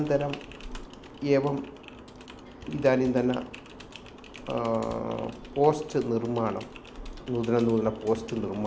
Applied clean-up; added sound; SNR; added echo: none; Typing; 19 dB; none.